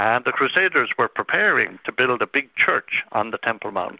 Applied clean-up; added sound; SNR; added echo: none; none; none; none.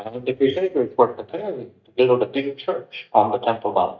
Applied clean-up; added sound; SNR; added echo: neural mask model DeepFilterNet 3.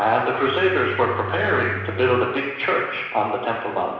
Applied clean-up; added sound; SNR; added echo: none; Bowed string instrument; 12 dB; reverberation time 1.0 s.